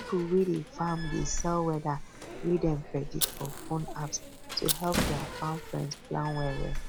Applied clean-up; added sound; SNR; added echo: none; Slam + Fire; 4 dB; none.